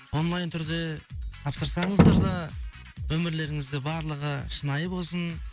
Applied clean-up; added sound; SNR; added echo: none; Slam; -5 dB; none.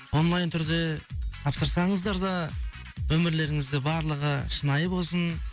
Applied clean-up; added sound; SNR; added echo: none; none; none; none.